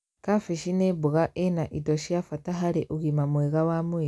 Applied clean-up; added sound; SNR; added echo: none; none; none; none.